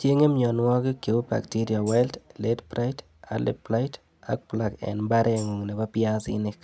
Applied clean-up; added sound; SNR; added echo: none; Tambourine; 18 dB; none.